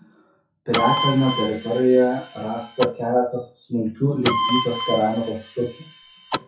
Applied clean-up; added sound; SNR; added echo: classical method WPE with log-MMSE.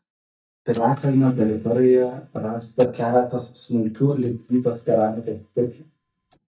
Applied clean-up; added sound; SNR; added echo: neural mask model DeepFilterNet 3.